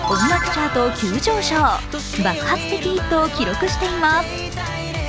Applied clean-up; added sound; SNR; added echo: none; Squeak / Accelerating, revving, vroom / Vehicle; 19 dB; none.